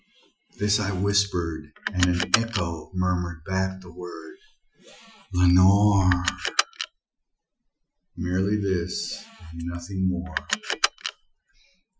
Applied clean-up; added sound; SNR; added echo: classical method Wiener filter.